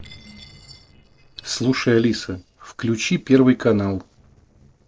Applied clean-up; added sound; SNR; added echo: neural separator model SepFormer DNS4.